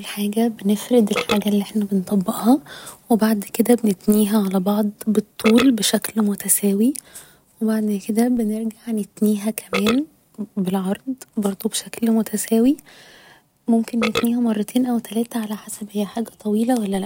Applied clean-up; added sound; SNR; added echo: none; Burping, eructation; 14 dB; none.